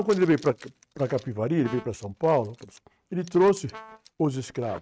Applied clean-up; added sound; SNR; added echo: neural mask model RNNoise.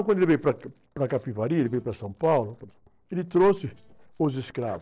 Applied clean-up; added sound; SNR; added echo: neural separator model SepFormer DNS4.